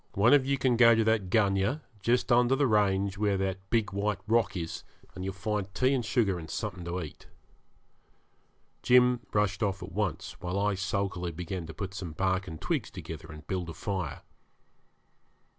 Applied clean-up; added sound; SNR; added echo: none; none; none; none.